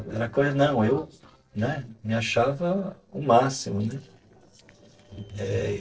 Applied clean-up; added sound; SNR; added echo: neural separator model SepFormer DNS4.